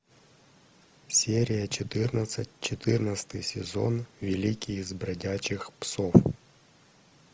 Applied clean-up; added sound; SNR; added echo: none; none; none; none.